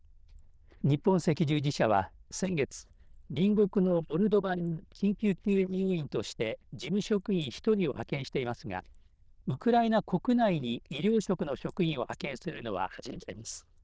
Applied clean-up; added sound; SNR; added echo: neural diffusion model UNIVERSE++.